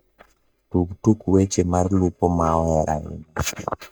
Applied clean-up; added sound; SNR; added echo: neural mask model DeepFilterNet 3.